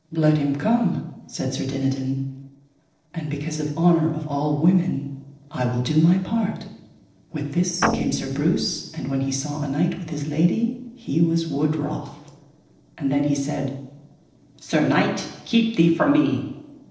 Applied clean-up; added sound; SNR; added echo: neural separator model SepFormer DNS4.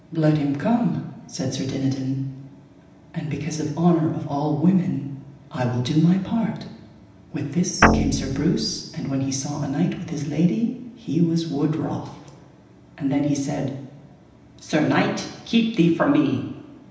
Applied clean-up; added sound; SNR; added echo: none; Guitar; -3 dB; reverberation time 0.9 s.